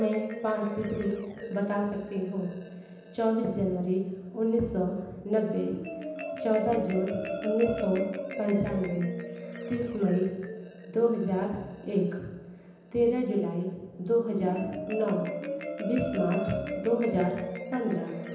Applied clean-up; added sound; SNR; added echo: none; Marimba, xylophone; 9 dB; reverberation time 0.9 s.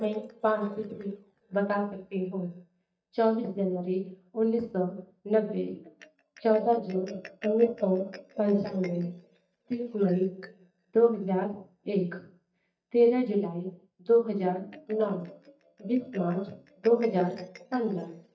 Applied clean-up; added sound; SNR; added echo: neural mask model DeepFilterNet 3.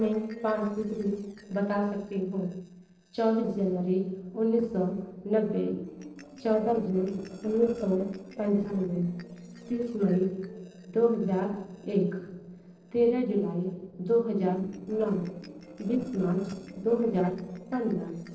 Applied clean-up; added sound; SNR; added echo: neural separator model SepFormer DNS4.